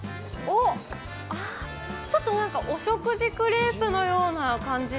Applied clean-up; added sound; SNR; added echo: none; none; none; none.